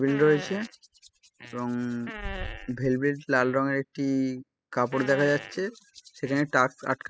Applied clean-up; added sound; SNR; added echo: classical method spectral subtraction.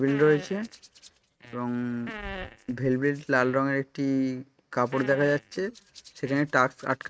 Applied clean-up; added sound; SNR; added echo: neural mask model RNNoise.